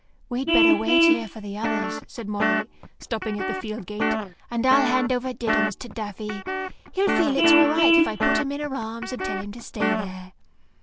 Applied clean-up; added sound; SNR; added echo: none; Vehicle horn, car horn, honking + Guitar; -3 dB; none.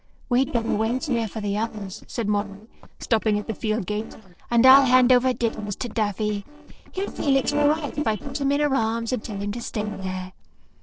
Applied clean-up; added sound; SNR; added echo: neural separator model SepFormer DNS4.